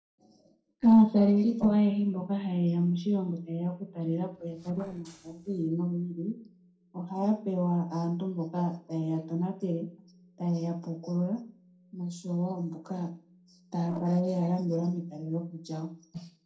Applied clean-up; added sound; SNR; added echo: neural separator model SepFormer DNS4.